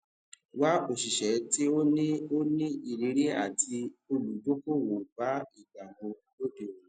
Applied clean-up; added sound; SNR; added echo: none; none; none; none.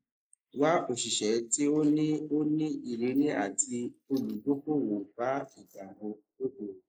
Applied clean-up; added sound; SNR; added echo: neural mask model Resemble Enhance denoiser.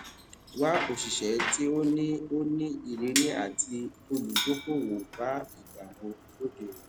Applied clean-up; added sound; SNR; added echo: none; Bicycle; 7 dB; none.